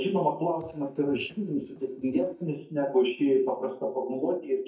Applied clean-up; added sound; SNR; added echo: neural mask model DeepFilterNet 3.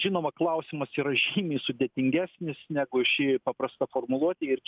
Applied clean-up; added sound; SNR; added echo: none; none; none; none.